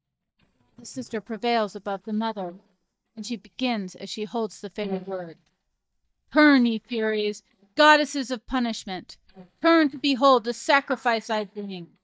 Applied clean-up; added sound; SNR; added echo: neural mask model DeepFilterNet 3.